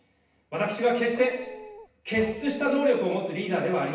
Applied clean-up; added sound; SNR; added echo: none; Dog; 17 dB; reverberation time 0.9 s.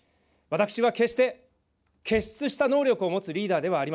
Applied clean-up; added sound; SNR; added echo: none; none; none; none.